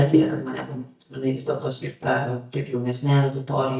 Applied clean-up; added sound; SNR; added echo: neural mask model DeepFilterNet 3.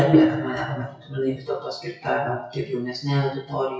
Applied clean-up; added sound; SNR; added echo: classical method WPE with log-MMSE.